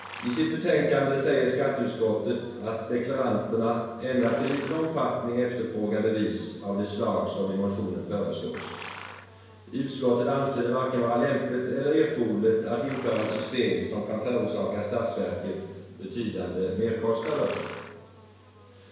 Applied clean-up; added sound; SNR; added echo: none; Livestock, farm animals, working animals; 20 dB; reverberation time 1.0 s.